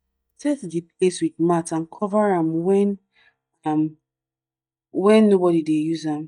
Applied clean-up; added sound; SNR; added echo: neural mask model DeepFilterNet 3.